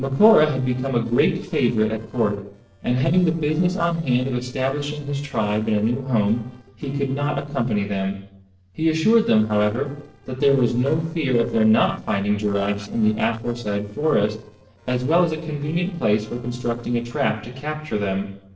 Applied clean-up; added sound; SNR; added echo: neural separator model SepFormer DNS4.